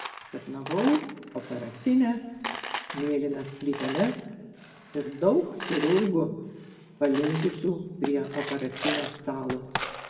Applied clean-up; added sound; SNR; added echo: none; Coin (dropping); 10 dB; reverberation time 1.4 s.